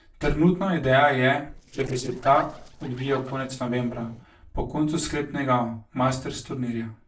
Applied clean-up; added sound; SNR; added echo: neural separator model SepFormer DNS4.